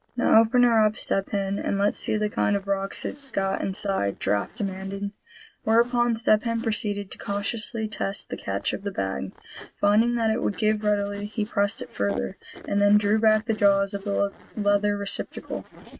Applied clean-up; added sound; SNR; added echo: neural mask model RNNoise.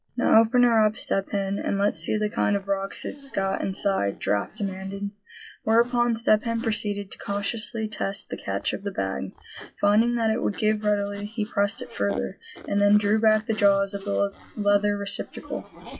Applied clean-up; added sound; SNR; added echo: classical method log-MMSE.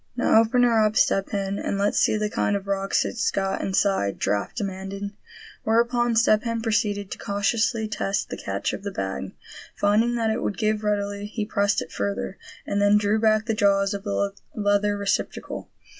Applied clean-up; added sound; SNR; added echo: none; none; none; none.